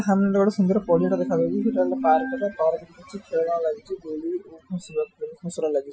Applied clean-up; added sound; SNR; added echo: classical method Wiener filter.